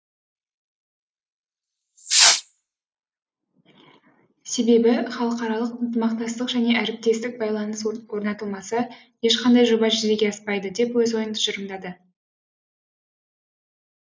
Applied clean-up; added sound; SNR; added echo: neural mask model Resemble Enhance denoiser.